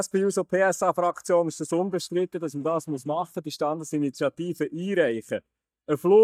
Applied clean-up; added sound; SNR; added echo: neural mask model DeepFilterNet 3.